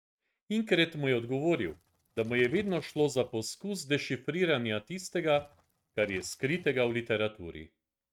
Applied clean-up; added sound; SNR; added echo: neural mask model RNNoise.